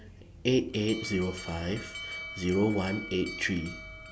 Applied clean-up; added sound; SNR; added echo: none; Alarm; 12 dB; none.